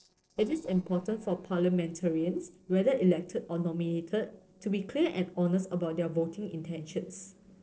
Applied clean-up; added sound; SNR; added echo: neural separator model SepFormer DNS4.